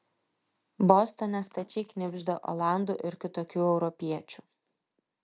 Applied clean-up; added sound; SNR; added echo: none; none; none; none.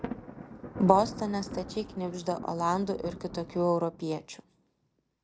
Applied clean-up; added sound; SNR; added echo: none; Thunder; 13 dB; none.